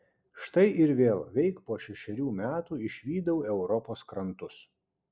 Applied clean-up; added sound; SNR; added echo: none; none; none; none.